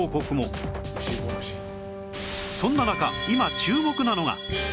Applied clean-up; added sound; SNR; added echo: none; Wind instrument, woodwind instrument; 12 dB; none.